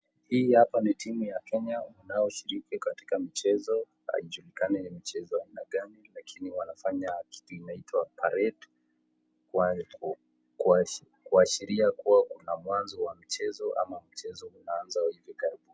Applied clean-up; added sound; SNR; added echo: none; none; none; none.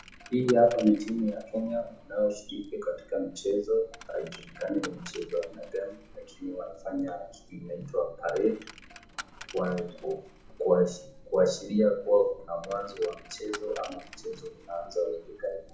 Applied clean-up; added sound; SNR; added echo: none; Coin (dropping); 19 dB; reverberation time 0.6 s.